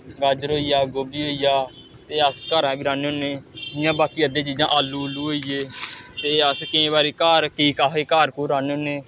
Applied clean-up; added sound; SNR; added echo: none; none; none; none.